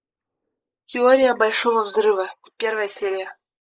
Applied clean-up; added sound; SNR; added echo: neural mask model Resemble Enhance denoiser.